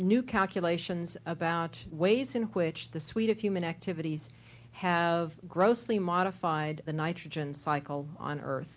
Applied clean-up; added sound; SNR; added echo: none; none; none; none.